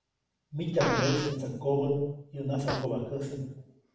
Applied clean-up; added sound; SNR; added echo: none; Fart; 8 dB; reverberation time 0.7 s.